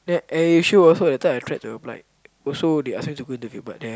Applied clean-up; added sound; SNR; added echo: none; none; none; none.